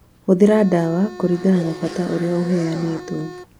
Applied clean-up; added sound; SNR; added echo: none; Zipper (clothing) + Organ; 15 dB; none.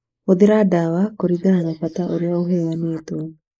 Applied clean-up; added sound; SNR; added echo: neural mask model Resemble Enhance denoiser.